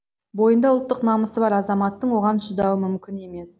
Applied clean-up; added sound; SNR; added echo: none; none; none; none.